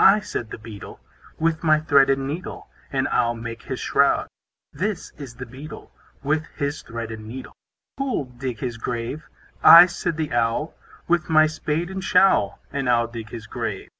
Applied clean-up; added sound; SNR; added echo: none; none; none; none.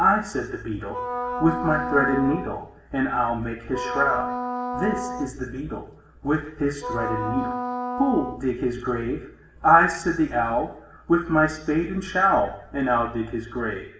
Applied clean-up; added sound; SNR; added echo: none; Wind instrument, woodwind instrument; 7 dB; reverberation time 0.8 s.